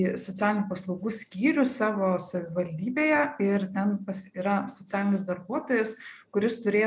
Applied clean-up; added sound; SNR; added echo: none; none; none; none.